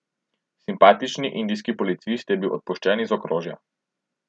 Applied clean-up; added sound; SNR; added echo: none; none; none; none.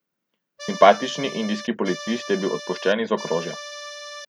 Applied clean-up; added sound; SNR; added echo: none; Accordion; 12 dB; none.